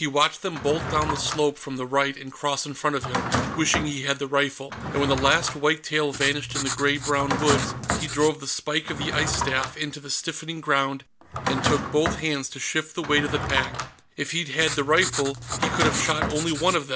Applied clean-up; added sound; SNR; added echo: none; Drawer open or close + Writing; 5 dB; none.